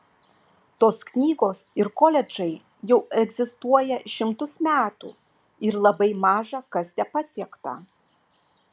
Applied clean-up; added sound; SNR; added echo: none; none; none; none.